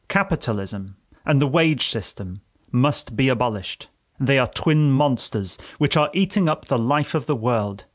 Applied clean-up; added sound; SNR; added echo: none; none; none; none.